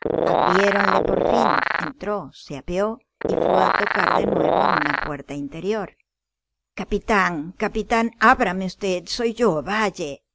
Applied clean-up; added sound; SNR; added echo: none; Animal; -4 dB; none.